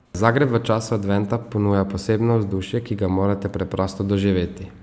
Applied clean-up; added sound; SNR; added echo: none; none; none; none.